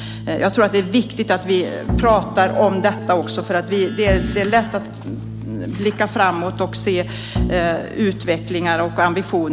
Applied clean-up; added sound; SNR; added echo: none; Keyboard (musical) + Bowed string instrument; 8 dB; none.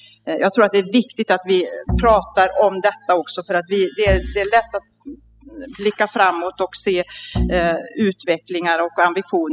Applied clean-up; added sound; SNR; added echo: classical method spectral subtraction.